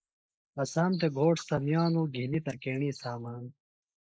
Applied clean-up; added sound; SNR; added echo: neural mask model Resemble Enhance denoiser.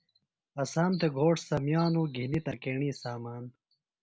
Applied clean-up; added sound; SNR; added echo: none; none; none; none.